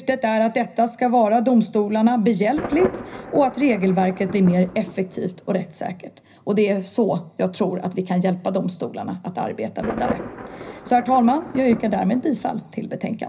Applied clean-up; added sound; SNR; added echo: none; Thunder; 15 dB; reverberation time 0.4 s.